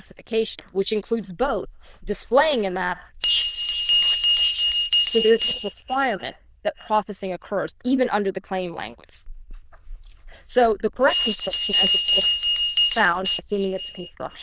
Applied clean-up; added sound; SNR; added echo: neural diffusion model UNIVERSE++.